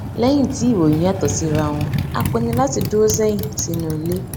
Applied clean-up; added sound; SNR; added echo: none; Motorcycle; 5 dB; none.